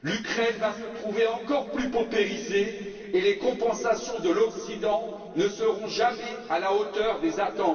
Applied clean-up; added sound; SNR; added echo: neural separator model SepFormer DNS4.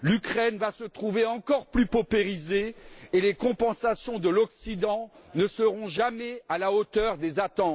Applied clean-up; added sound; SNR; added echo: none; none; none; none.